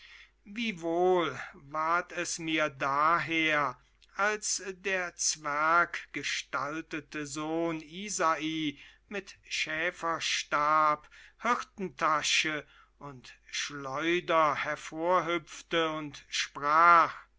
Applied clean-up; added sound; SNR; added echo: none; none; none; none.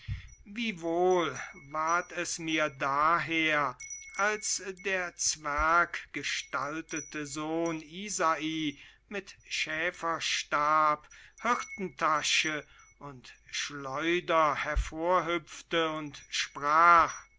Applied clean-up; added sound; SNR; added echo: none; Wind chime; 17 dB; none.